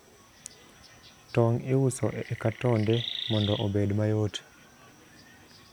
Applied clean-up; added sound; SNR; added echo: none; Chirp, tweet; 10 dB; none.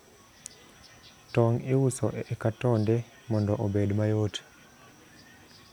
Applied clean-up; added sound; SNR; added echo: none; none; none; none.